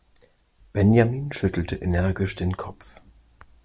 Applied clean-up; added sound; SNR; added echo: none; none; none; none.